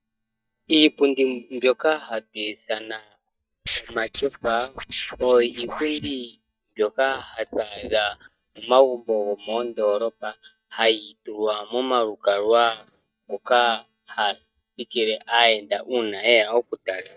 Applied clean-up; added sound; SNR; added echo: neural mask model DeepFilterNet 3.